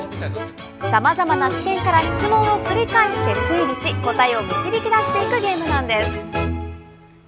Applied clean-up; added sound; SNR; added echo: none; none; none; none.